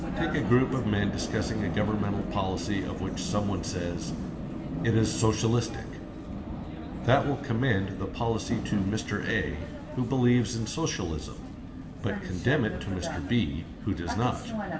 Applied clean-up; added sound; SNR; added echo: none; Vehicle; 6 dB; reverberation time 0.8 s.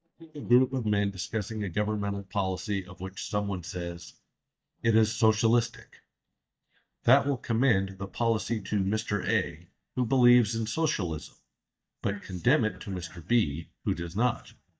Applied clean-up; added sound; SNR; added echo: neural mask model DeepFilterNet 3.